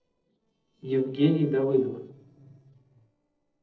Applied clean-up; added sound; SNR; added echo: neural separator model SepFormer DNS4.